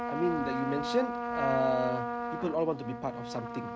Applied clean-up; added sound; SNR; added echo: none; Trumpet; 3 dB; none.